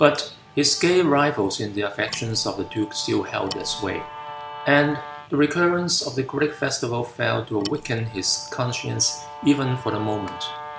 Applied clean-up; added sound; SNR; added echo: none; Wood + Guitar; 15 dB; none.